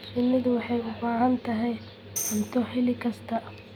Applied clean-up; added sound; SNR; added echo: none; Tambourine; 11 dB; none.